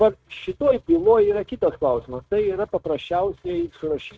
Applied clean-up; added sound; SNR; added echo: neural mask model RNNoise.